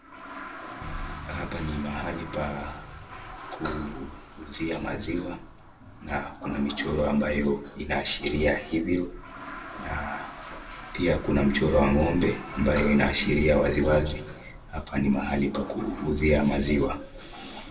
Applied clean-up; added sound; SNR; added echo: none; Toilet flush; 15 dB; reverberation time 0.2 s.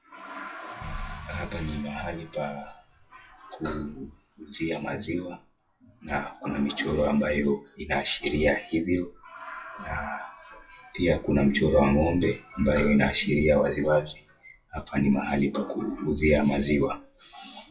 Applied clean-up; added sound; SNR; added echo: classical method WPE with log-MMSE.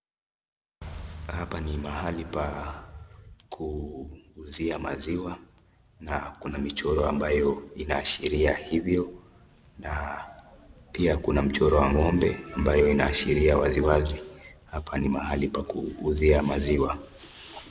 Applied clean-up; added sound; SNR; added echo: none; none; none; none.